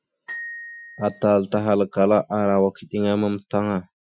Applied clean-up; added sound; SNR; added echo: classical method Wiener filter.